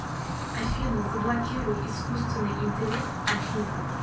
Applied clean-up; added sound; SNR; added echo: none; Fire; -1 dB; reverberation time 0.3 s.